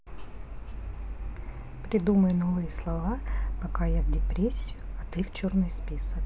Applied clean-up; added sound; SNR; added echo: none; none; none; none.